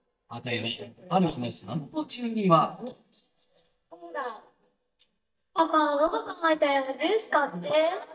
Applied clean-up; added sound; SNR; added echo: neural mask model DeepFilterNet 3.